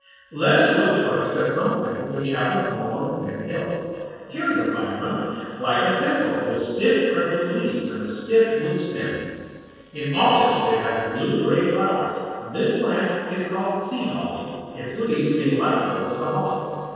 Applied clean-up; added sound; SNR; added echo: neural separator model SepFormer DNS4.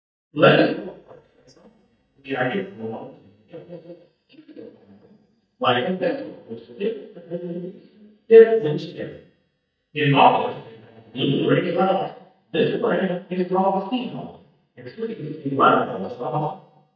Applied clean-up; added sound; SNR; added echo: neural mask model DeepFilterNet 3.